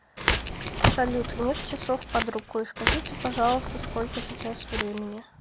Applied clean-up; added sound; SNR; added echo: none; Car + Crackle; 0 dB; none.